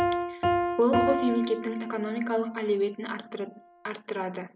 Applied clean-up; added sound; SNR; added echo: none; Piano; 2 dB; none.